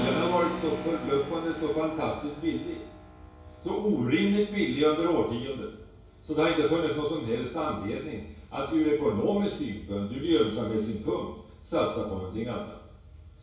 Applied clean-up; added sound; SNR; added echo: none; Keyboard (musical); 14 dB; reverberation time 0.6 s.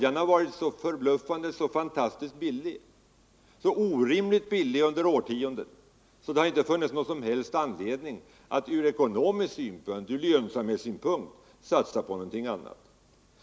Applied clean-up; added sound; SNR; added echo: none; none; none; none.